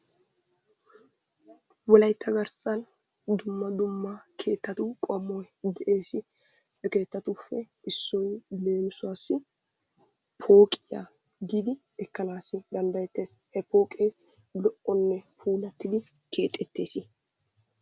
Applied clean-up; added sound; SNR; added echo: none; none; none; none.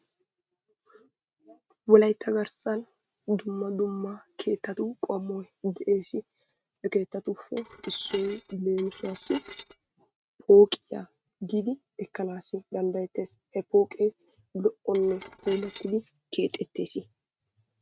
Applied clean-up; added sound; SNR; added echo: neural mask model RNNoise.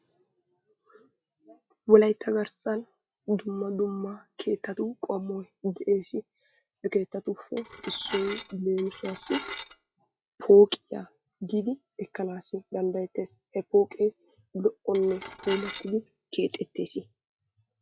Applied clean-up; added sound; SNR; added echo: classical method log-MMSE.